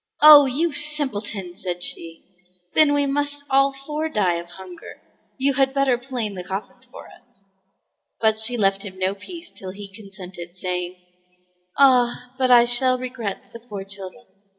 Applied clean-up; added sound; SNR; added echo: none; none; none; reverberation time 0.5 s.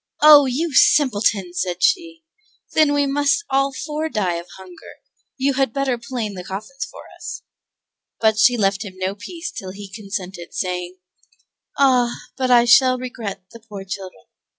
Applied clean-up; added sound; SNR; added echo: none; none; none; none.